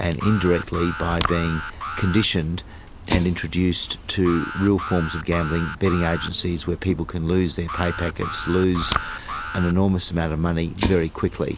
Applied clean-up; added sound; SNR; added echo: none; Fire + Alarm; 8 dB; none.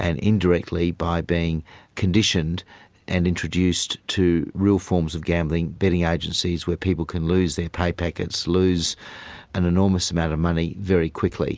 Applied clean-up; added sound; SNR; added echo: none; none; none; none.